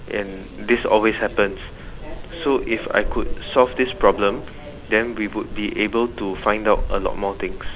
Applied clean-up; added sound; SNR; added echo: none; Subway, metro, underground; 8 dB; none.